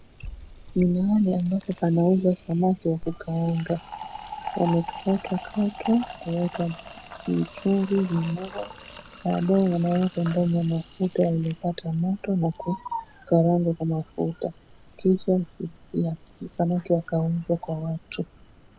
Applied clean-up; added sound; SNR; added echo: none; Fill (with liquid); 16 dB; none.